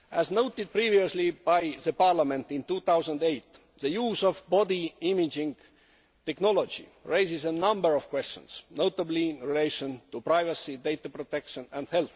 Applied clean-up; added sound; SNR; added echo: none; none; none; none.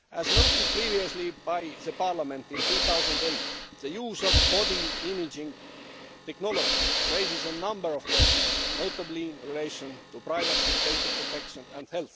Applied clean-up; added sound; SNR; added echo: none; Hiss / Breathing; -5 dB; none.